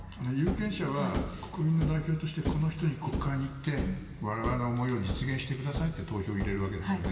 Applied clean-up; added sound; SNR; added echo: none; Thump, thud; 6 dB; reverberation time 2.6 s.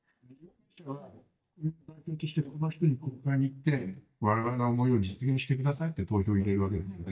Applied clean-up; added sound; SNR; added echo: neural mask model DeepFilterNet 3.